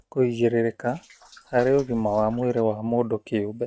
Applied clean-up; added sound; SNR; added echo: neural mask model RNNoise.